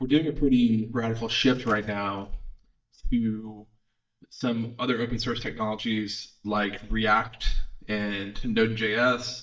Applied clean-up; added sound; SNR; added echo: neural mask model DeepFilterNet 3.